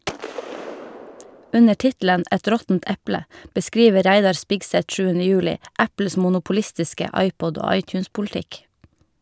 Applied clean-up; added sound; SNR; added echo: none; Gunshot, gunfire; 14 dB; none.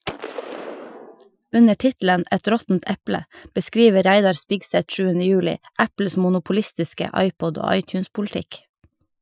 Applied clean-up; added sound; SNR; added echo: classical method Wiener filter.